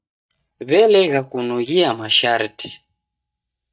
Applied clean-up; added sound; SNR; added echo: neural mask model DeepFilterNet 3.